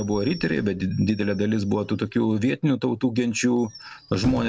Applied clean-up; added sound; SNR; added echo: none; Squeak / Slam / Wood; 17 dB; none.